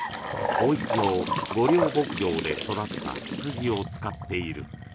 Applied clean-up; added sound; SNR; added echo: none; Trickle, dribble / Bathtub (filling or washing) / Sink (filling or washing) / Gurgling; 1 dB; none.